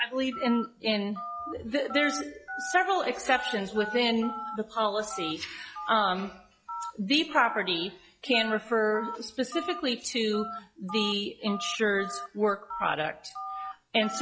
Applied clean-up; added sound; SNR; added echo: classical method log-MMSE.